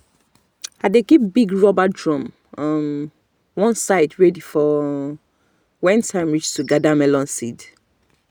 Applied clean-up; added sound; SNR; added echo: none; none; none; none.